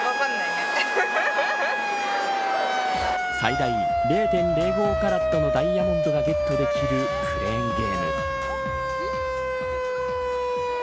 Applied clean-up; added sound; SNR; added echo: none; Siren; -3 dB; none.